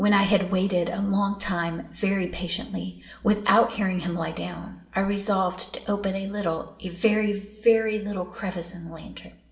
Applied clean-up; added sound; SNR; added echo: none; none; none; reverberation time 2.0 s.